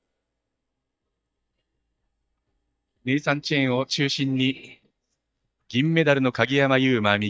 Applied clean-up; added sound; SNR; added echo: neural mask model DeepFilterNet 3.